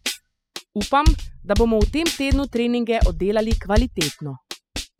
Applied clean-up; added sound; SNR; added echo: classical method spectral subtraction.